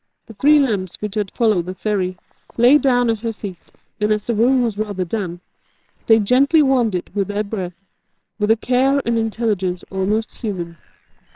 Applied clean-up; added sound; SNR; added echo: neural separator model SepFormer WHAMR!.